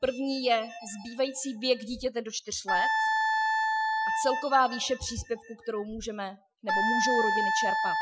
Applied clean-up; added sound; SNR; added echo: classical method Wiener filter.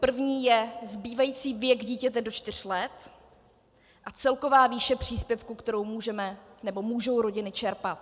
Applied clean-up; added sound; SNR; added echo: none; none; none; none.